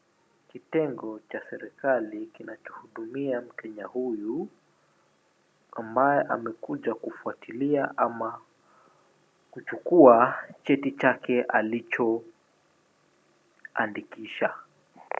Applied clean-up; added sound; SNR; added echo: none; none; none; none.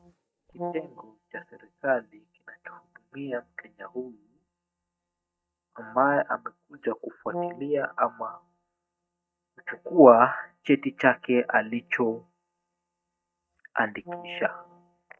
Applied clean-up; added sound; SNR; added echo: neural mask model DeepFilterNet 3.